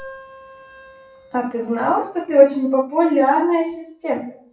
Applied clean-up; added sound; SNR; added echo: classical method WPE with log-MMSE.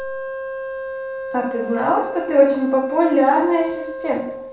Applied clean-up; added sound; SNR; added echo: none; Wind instrument, woodwind instrument; 9 dB; reverberation time 0.7 s.